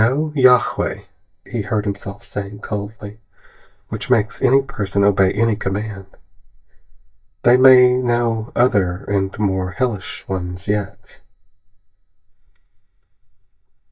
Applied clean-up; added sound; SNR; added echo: neural mask model DeepFilterNet 3.